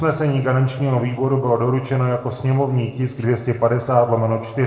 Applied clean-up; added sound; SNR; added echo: neural separator model SepFormer DNS4.